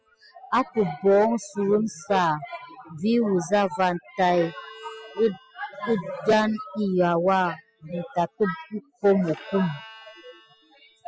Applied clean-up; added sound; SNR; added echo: classical method spectral subtraction.